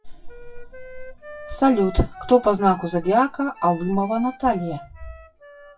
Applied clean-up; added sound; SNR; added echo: classical method WPE with log-MMSE.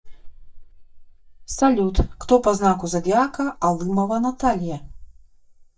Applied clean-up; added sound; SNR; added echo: neural mask model DeepFilterNet 3.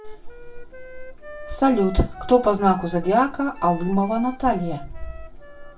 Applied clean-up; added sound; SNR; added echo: none; Wind instrument, woodwind instrument; 19 dB; reverberation time 0.2 s.